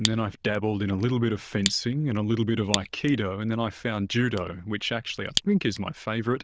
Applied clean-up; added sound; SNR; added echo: neural diffusion model UNIVERSE++.